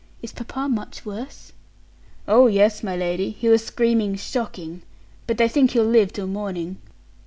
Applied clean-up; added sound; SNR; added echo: none; none; none; none.